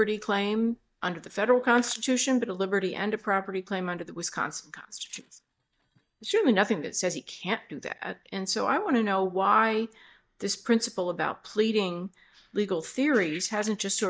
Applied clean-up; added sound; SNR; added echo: neural mask model DeepFilterNet 3.